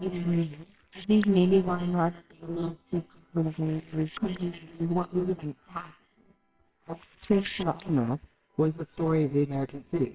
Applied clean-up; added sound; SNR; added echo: neural separator model SepFormer WHAMR!.